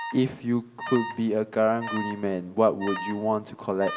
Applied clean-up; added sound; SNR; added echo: none; Alarm; 11 dB; reverberation time 0.5 s.